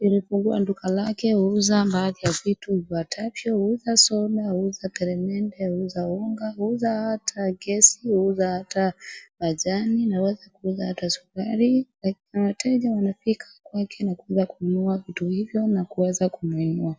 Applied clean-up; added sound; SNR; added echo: none; none; none; none.